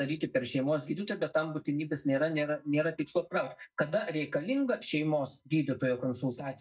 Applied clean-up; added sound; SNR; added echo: neural mask model DeepFilterNet 3.